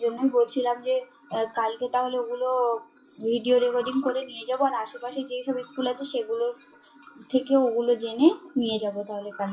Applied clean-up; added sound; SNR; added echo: classical method WPE with log-MMSE.